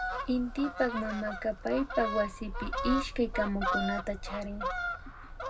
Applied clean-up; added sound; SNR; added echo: none; Fowl; 3 dB; reverberation time 0.3 s.